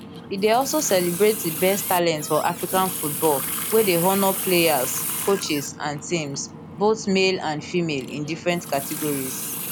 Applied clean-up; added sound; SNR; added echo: none; Water tap, faucet; 7 dB; none.